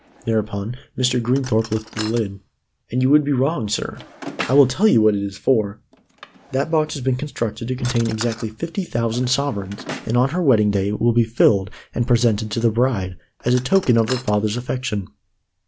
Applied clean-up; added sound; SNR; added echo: none; Drawer open or close; 19 dB; none.